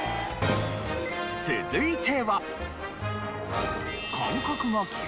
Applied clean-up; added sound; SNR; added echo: none; Wind instrument, woodwind instrument; 19 dB; none.